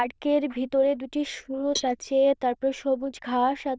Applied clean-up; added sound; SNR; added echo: neural diffusion model UNIVERSE++.